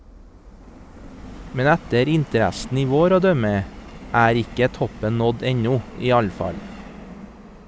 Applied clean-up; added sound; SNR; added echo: none; Subway, metro, underground; 16 dB; none.